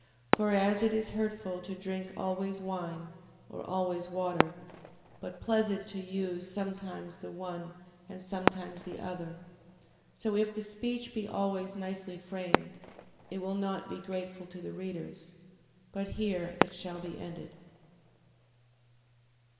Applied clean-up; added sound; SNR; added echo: none; Fireworks; 4 dB; reverberation time 2.3 s.